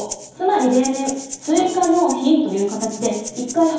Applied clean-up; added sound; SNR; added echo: none; Rattle (instrument); 14 dB; reverberation time 2.2 s.